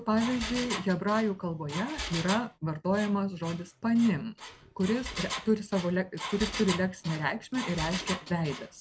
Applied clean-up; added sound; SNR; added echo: none; Engine; 10 dB; none.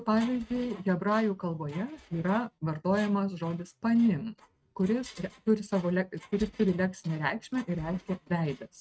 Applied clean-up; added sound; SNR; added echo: neural mask model RNNoise.